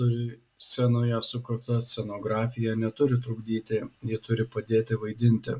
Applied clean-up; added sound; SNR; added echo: none; none; none; none.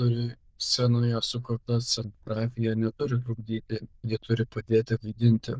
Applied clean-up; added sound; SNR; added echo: neural diffusion model UNIVERSE++.